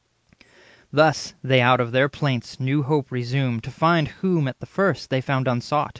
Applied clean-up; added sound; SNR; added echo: none; none; none; none.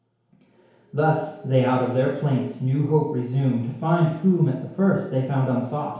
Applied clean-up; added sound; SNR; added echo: none; Alarm; 17 dB; reverberation time 1.0 s.